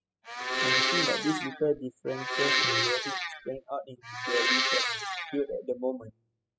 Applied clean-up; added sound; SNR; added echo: classical method spectral subtraction.